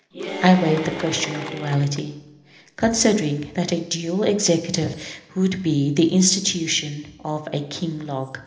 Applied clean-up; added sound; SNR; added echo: none; Applause / Cheering; 11 dB; reverberation time 0.8 s.